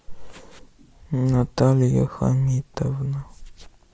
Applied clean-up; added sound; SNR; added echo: none; none; none; none.